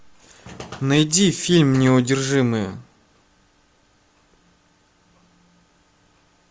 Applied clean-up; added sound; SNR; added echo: none; none; none; none.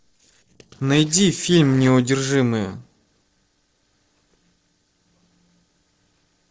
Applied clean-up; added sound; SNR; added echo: neural separator model SepFormer DNS4.